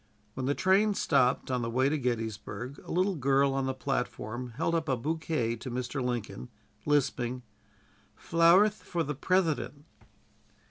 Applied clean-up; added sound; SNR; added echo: none; none; none; none.